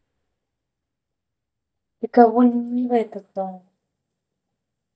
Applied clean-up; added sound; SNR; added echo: neural mask model DeepFilterNet 3.